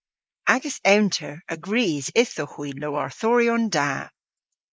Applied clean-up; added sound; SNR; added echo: neural mask model Resemble Enhance denoiser.